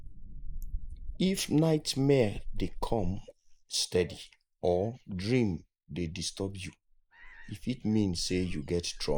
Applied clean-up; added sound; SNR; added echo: neural mask model Resemble Enhance denoiser.